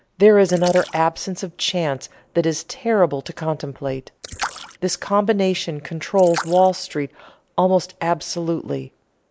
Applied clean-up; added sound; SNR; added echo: neural mask model Resemble Enhance denoiser.